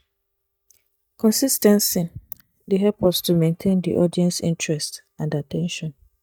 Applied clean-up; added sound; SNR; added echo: neural mask model DeepFilterNet 3.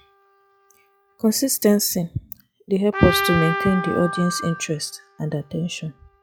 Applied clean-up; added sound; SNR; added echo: classical method log-MMSE.